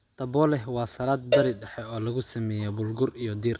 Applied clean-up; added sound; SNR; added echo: none; Cowbell; 4 dB; none.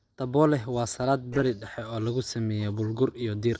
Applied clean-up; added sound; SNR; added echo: neural separator model SepFormer DNS4.